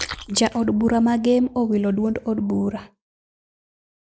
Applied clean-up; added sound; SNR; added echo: neural mask model Resemble Enhance denoiser.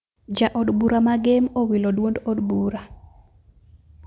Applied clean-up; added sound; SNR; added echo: none; none; none; none.